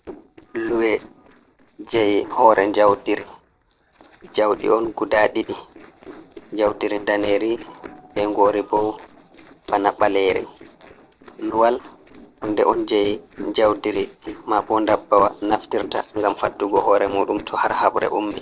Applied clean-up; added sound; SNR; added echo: neural separator model SepFormer DNS4.